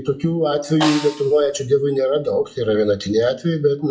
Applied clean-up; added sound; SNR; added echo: classical method WPE with log-MMSE.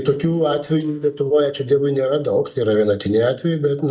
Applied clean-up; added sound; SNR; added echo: neural mask model DeepFilterNet 3.